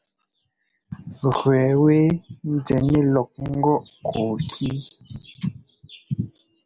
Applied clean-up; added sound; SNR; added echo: none; none; none; none.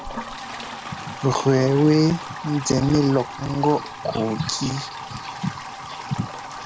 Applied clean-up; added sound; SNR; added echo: none; Toilet flush + Motor vehicle (road) / Siren; 11 dB; none.